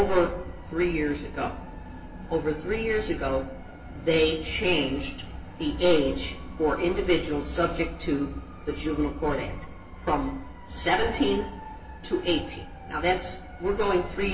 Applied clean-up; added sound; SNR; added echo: none; none; none; reverberation time 0.3 s.